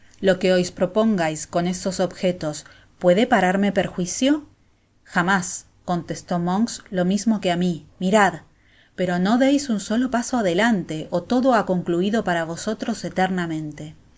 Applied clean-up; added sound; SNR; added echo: none; none; none; none.